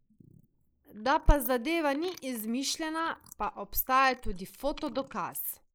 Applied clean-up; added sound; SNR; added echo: neural mask model Resemble Enhance denoiser.